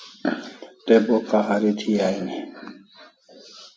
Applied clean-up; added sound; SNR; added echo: none; none; none; none.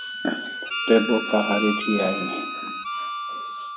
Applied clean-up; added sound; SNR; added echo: none; Harmonica; 3 dB; none.